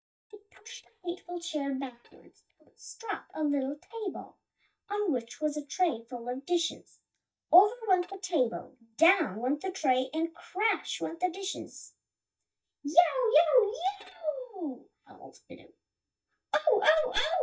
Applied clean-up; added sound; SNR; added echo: neural mask model DeepFilterNet 3.